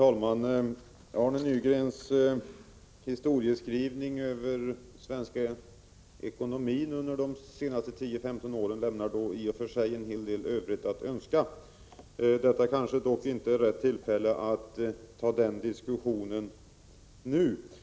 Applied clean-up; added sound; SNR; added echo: none; none; none; none.